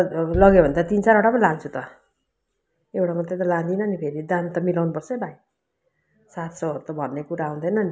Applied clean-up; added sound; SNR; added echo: none; Bass drum; 14 dB; none.